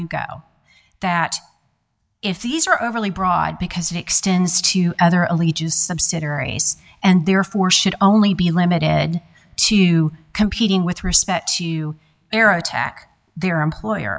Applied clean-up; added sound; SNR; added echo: none; none; none; none.